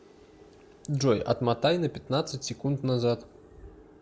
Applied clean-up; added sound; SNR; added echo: none; none; none; none.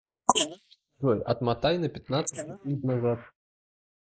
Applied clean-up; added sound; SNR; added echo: neural mask model Resemble Enhance denoiser.